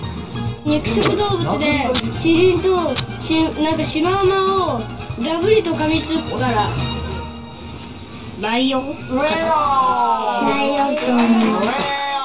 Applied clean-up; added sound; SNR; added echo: none; Packing tape, duct tape; 19 dB; reverberation time 0.2 s.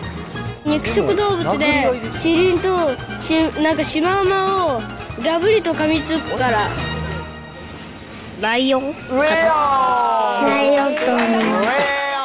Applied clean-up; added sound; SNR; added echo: none; none; none; none.